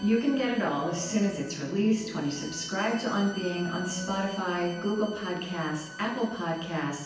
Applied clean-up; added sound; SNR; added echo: none; Bowed string instrument; 16 dB; reverberation time 0.9 s.